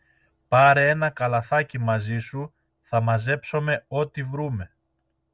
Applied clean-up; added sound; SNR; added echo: none; none; none; none.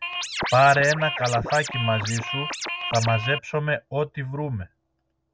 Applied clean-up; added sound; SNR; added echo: none; Scratching (performance technique); 6 dB; none.